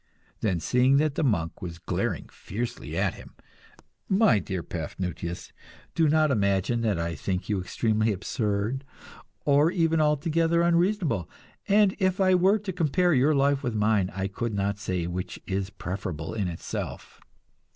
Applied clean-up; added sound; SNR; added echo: none; none; none; none.